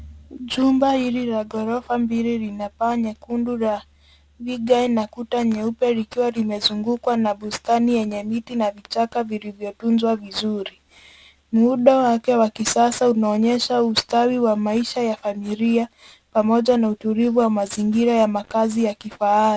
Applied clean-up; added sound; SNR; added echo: none; none; none; none.